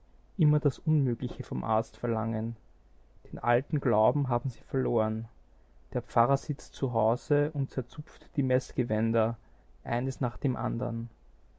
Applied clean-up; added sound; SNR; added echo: none; none; none; none.